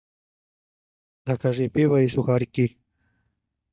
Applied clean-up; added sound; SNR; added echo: neural mask model DeepFilterNet 3.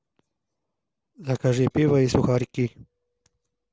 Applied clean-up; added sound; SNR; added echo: none; none; none; none.